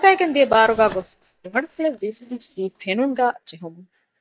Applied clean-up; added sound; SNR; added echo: neural mask model DeepFilterNet 3.